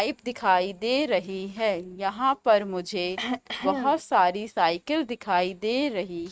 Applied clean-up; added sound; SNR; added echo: neural mask model RNNoise.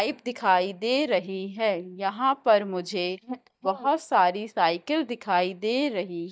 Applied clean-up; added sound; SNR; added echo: neural mask model DeepFilterNet 3.